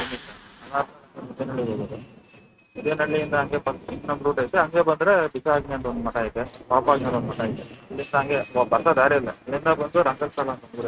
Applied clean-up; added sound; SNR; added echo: neural mask model RNNoise.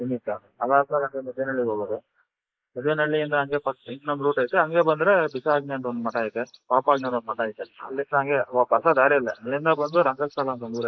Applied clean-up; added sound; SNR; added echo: neural mask model Resemble Enhance denoiser.